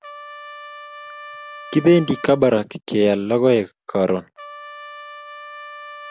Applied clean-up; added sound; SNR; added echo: none; Trumpet; 17 dB; none.